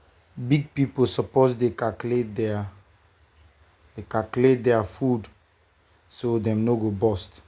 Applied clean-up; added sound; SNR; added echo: none; none; none; none.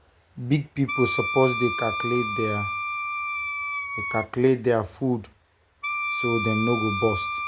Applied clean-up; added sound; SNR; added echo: none; Wind instrument, woodwind instrument; 4 dB; none.